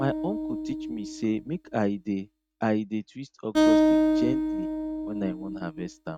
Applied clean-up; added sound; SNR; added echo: neural mask model RNNoise.